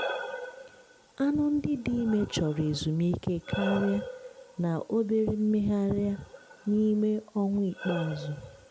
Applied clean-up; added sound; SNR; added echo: none; Breathing; 12 dB; none.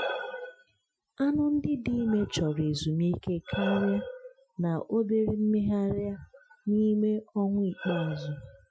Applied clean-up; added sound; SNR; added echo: classical method Wiener filter.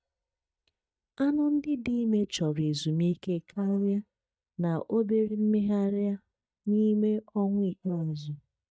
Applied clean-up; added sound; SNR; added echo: neural mask model DeepFilterNet 3.